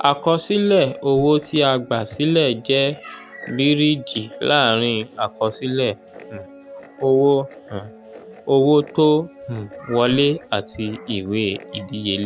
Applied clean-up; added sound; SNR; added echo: none; Whoosh, swoosh, swish + Guitar; 20 dB; none.